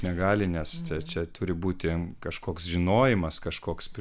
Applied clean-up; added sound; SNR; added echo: none; none; none; none.